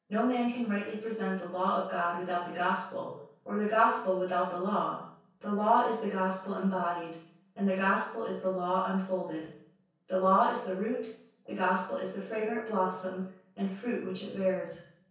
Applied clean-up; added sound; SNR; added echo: none; none; none; reverberation time 0.7 s.